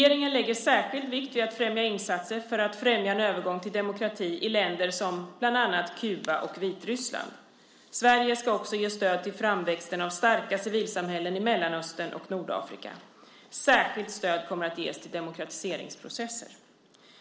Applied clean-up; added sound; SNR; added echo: none; none; none; none.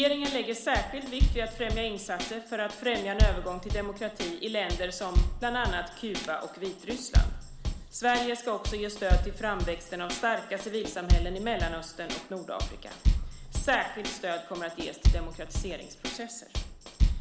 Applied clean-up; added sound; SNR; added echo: none; Bass drum / Snare drum / Drum kit; -3 dB; none.